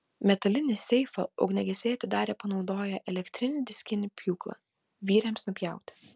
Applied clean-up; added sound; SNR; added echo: none; none; none; none.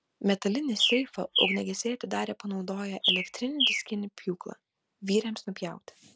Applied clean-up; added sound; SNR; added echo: none; Bird; 0 dB; none.